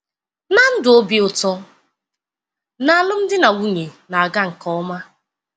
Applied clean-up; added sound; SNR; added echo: none; none; none; none.